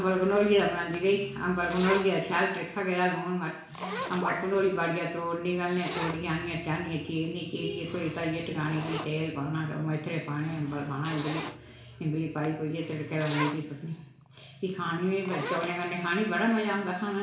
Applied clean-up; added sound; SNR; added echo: none; Zipper (clothing); 12 dB; reverberation time 0.7 s.